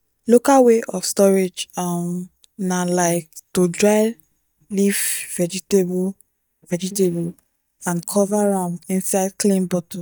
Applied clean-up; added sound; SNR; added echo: neural mask model DeepFilterNet 3.